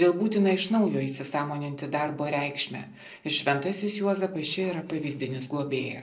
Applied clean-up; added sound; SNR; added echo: neural separator model SepFormer DNS4.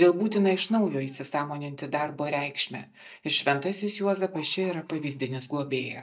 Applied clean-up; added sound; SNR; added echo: neural mask model DeepFilterNet 3.